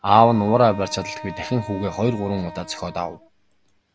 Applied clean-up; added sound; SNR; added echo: none; Wind instrument, woodwind instrument; 16 dB; none.